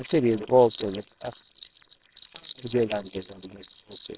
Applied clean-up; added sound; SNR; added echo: neural separator model SepFormer WHAMR!.